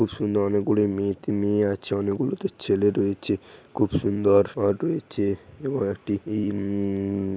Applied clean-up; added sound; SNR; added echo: none; none; none; none.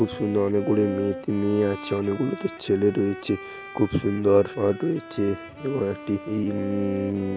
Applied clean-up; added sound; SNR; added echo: none; Bowed string instrument; 12 dB; none.